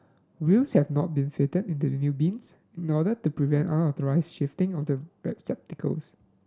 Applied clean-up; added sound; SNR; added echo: none; none; none; none.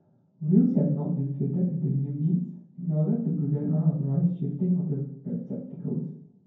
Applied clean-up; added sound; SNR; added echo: none; none; none; reverberation time 0.9 s.